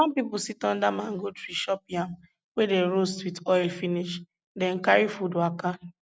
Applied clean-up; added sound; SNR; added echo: none; none; none; none.